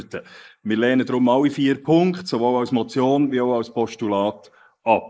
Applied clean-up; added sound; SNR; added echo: neural mask model Resemble Enhance denoiser.